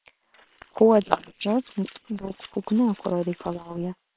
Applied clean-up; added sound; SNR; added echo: neural separator model SepFormer WHAM!.